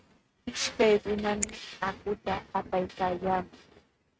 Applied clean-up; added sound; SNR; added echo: neural mask model RNNoise.